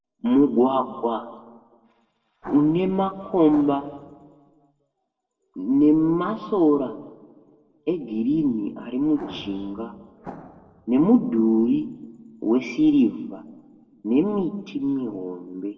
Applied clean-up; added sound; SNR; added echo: neural separator model SepFormer DNS4.